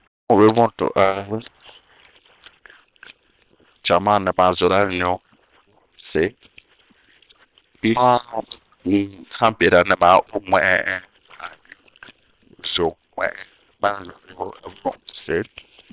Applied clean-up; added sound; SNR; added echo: neural separator model SepFormer WHAM!.